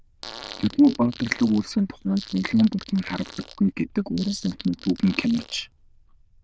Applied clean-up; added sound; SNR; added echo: neural diffusion model UNIVERSE++.